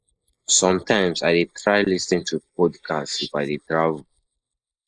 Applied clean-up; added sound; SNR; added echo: neural mask model Resemble Enhance denoiser.